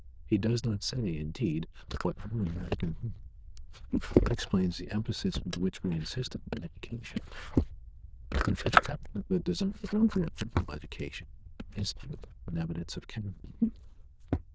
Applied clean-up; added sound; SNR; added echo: neural diffusion model UNIVERSE++.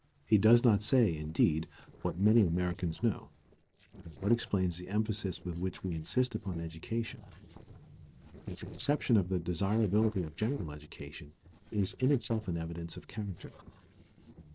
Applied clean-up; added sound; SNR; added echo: neural separator model SepFormer DNS4.